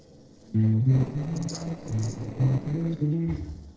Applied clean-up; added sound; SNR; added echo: neural separator model SepFormer DNS4.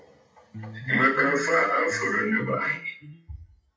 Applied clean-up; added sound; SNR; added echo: classical method WPE with log-MMSE.